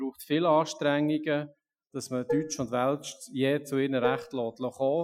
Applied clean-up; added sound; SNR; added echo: classical method Wiener filter.